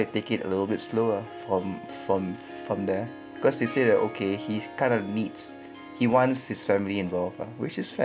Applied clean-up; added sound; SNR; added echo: none; Harp; 14 dB; none.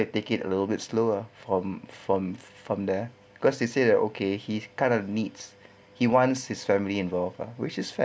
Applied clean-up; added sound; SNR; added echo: none; none; none; none.